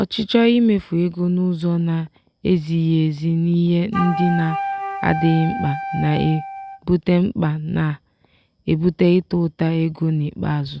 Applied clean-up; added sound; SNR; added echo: none; Wind instrument, woodwind instrument; 7 dB; none.